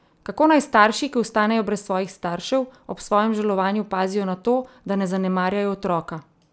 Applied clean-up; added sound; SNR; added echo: none; none; none; none.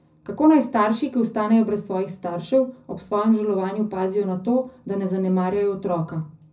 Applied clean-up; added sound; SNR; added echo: none; none; none; reverberation time 0.4 s.